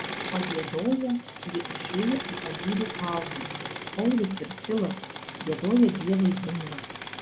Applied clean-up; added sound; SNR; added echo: none; Engine / Mechanisms; 7 dB; none.